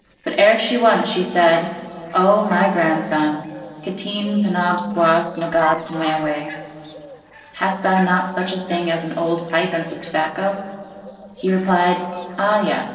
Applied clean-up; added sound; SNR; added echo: neural separator model SepFormer DNS4.